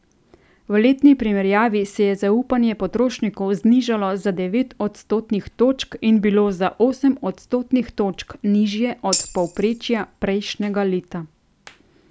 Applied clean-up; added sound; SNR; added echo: none; Tambourine; 10 dB; none.